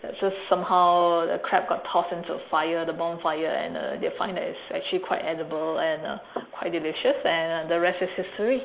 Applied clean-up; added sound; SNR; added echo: neural mask model Resemble Enhance denoiser.